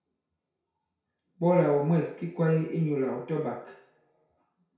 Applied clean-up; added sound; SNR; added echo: none; none; none; reverberation time 0.6 s.